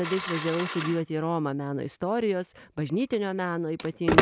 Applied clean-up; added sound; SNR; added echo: none; Telephone; 3 dB; none.